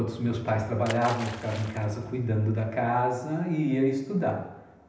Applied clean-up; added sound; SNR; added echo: none; Splash, splatter; 16 dB; reverberation time 0.9 s.